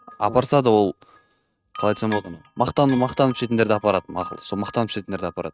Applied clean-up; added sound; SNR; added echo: neural mask model RNNoise.